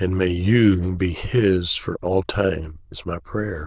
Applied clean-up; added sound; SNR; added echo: neural diffusion model UNIVERSE++.